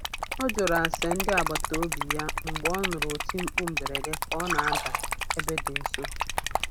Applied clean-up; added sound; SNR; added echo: none; Liquid + Splash, splatter; -2 dB; none.